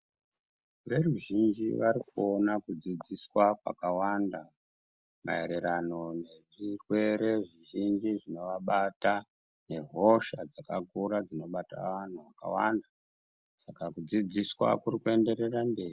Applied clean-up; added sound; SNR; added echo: none; none; none; none.